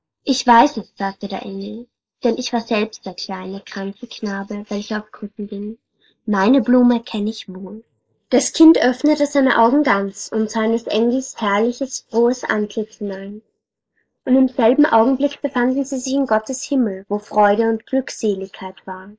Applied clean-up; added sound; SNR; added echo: neural mask model Resemble Enhance denoiser.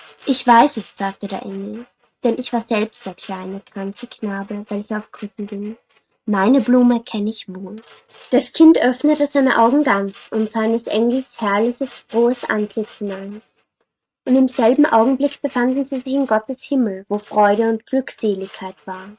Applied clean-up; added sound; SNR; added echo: neural mask model RNNoise.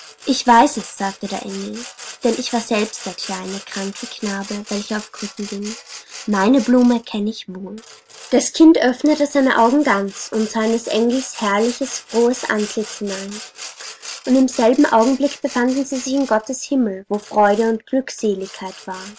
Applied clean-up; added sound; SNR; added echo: none; Sawing; 17 dB; none.